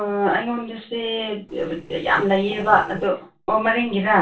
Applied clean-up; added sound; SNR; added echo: neural separator model SepFormer DNS4.